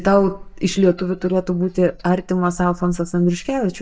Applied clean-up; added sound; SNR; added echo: neural mask model DeepFilterNet 3.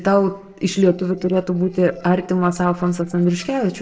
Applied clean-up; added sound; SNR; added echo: neural separator model SepFormer DNS4.